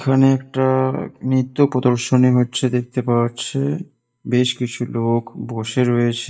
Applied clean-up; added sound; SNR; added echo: neural mask model DeepFilterNet 3.